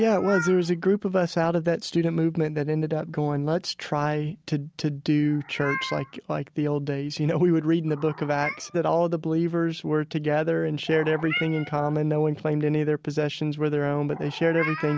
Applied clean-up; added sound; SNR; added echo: none; Meow; 15 dB; none.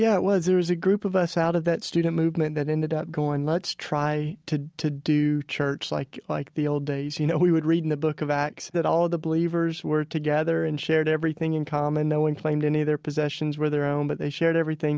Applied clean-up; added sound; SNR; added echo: none; none; none; none.